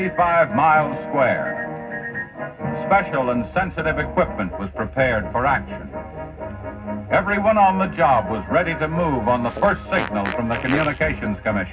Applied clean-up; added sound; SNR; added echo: none; Fart; 10 dB; reverberation time 0.4 s.